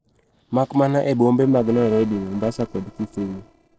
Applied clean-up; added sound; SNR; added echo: neural separator model SepFormer DNS4.